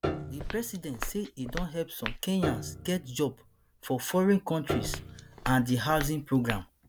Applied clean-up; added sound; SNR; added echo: none; Walk, footsteps + Piano; 7 dB; none.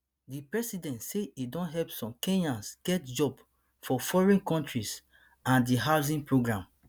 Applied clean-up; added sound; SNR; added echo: none; none; none; none.